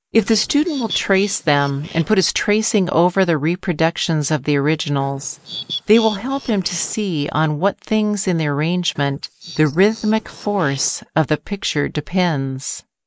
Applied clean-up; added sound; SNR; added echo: neural mask model Resemble Enhance denoiser.